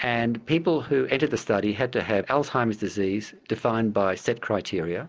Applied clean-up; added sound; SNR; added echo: none; none; none; none.